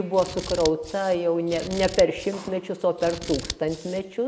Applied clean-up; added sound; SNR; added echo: none; Scissors; 12 dB; none.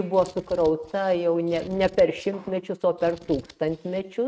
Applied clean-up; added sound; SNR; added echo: neural mask model RNNoise.